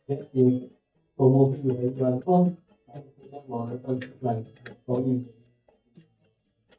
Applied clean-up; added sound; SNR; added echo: neural mask model DeepFilterNet 3.